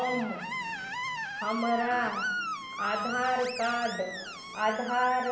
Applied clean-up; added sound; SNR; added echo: none; Screech; 5 dB; reverberation time 0.4 s.